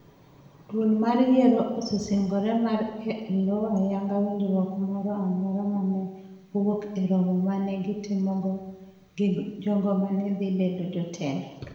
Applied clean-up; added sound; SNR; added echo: none; none; none; reverberation time 0.9 s.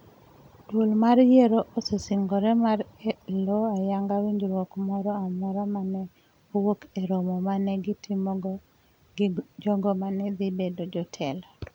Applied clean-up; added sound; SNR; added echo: none; none; none; none.